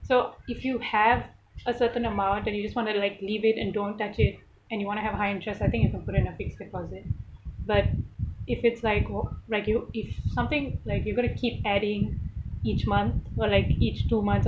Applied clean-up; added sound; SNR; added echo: none; none; none; none.